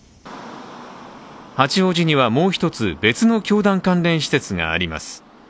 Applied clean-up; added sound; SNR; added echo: none; none; none; none.